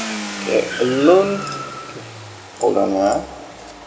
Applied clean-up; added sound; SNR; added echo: none; Car + Car; 11 dB; none.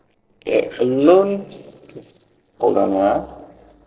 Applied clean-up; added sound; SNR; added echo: neural separator model SepFormer DNS4.